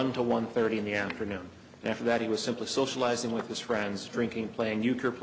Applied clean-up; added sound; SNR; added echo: none; none; none; none.